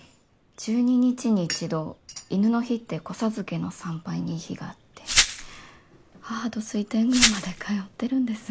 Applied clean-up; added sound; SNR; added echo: none; Glass; -2 dB; none.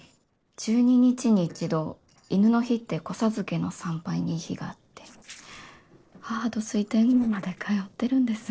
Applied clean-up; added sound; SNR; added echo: neural separator model SepFormer DNS4.